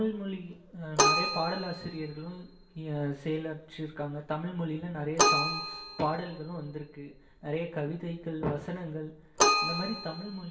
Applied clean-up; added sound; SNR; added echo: none; Keyboard (musical); -2 dB; reverberation time 0.7 s.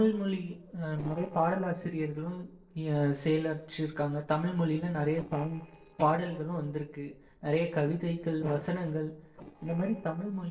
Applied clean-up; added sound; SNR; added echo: neural separator model SepFormer DNS4.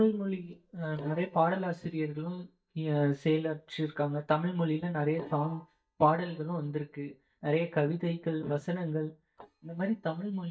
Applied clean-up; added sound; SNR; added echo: neural mask model DeepFilterNet 3.